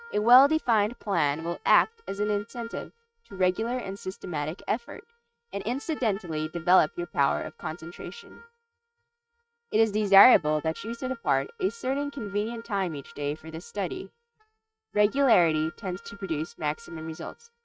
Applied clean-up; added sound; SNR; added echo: neural mask model RNNoise.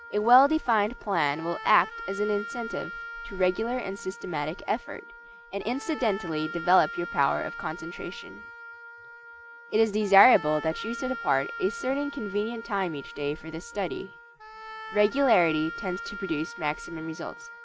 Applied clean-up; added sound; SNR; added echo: none; Wind instrument, woodwind instrument; 12 dB; none.